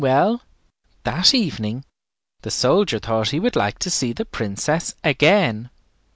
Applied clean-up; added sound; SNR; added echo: none; none; none; none.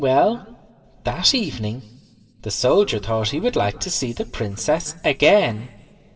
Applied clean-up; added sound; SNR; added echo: none; none; none; reverberation time 1.8 s.